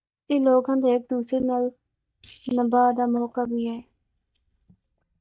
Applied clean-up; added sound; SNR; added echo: neural mask model DeepFilterNet 3.